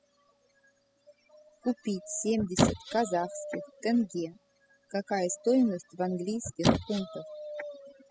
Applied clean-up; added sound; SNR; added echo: classical method spectral subtraction.